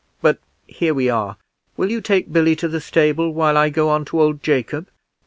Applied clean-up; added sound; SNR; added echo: none; none; none; none.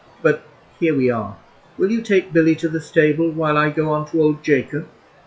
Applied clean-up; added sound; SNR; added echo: classical method WPE with log-MMSE.